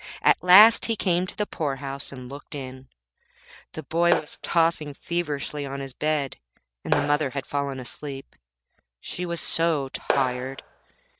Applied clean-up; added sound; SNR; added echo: neural mask model RNNoise.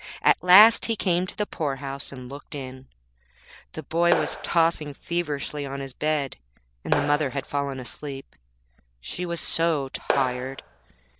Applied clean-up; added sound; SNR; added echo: none; Clapping; 4 dB; none.